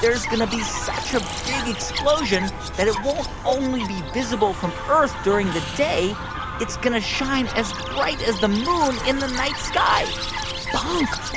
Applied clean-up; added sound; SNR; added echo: none; Chirp, tweet + Hiss; 7 dB; none.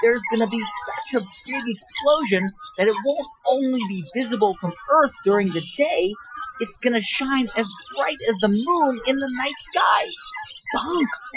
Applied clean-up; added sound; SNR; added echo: classical method Wiener filter.